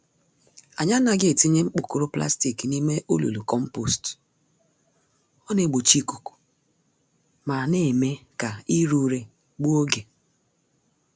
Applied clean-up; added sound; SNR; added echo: none; none; none; none.